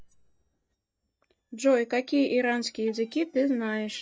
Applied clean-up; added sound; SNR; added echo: neural mask model DeepFilterNet 3.